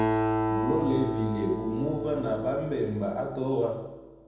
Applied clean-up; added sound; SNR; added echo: none; Acoustic guitar; 1 dB; reverberation time 0.9 s.